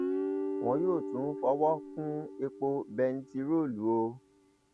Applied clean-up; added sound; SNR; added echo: none; Guitar; 6 dB; none.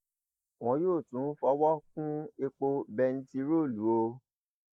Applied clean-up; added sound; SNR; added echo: neural mask model Resemble Enhance denoiser.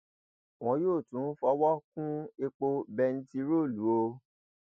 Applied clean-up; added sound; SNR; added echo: none; none; none; none.